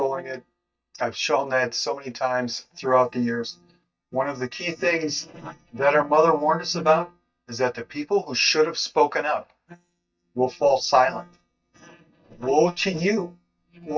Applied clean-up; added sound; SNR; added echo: neural mask model DeepFilterNet 3.